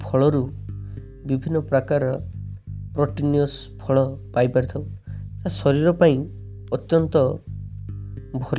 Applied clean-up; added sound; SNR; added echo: none; Bass guitar; 12 dB; none.